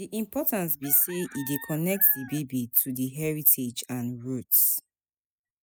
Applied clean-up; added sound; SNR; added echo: classical method spectral subtraction.